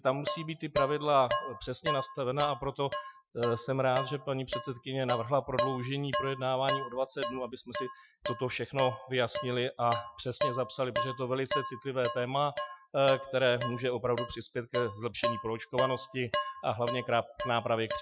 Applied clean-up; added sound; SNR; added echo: classical method Wiener filter.